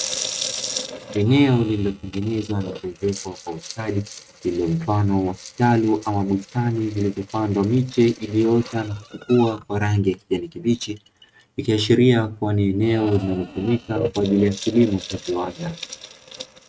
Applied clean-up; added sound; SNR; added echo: neural mask model RNNoise.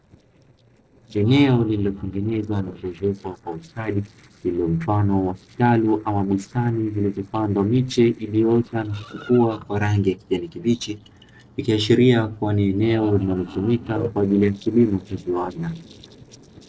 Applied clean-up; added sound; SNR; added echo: neural separator model SepFormer DNS4.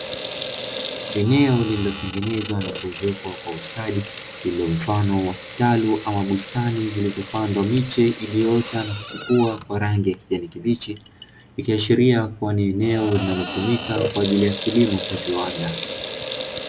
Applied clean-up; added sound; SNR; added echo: none; Sink (filling or washing) / Water tap, faucet; 6 dB; none.